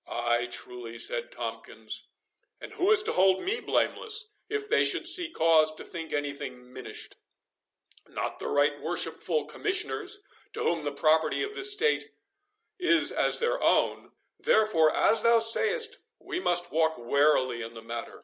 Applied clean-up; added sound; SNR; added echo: none; none; none; none.